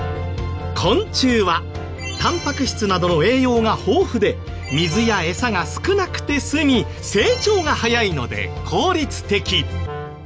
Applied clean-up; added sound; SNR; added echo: none; Wind instrument, woodwind instrument; 17 dB; none.